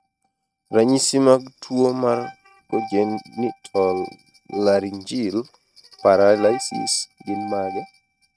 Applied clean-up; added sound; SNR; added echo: neural mask model RNNoise.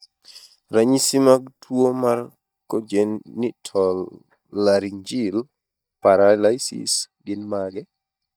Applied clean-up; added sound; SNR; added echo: neural mask model DeepFilterNet 3.